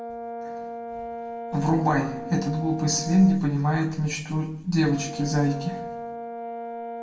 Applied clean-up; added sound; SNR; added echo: none; Brass instrument; 10 dB; reverberation time 0.7 s.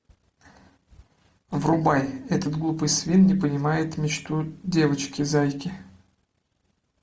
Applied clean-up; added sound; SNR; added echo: none; none; none; none.